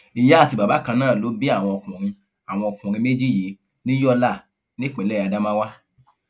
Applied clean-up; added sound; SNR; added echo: none; none; none; none.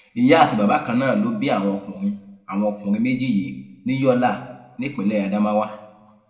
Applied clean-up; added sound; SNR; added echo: none; none; none; reverberation time 0.7 s.